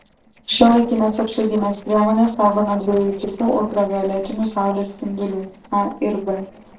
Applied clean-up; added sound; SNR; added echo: neural separator model SepFormer DNS4.